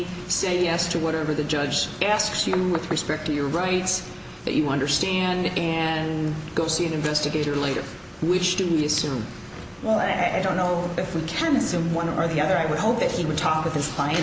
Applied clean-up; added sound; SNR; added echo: none; none; none; none.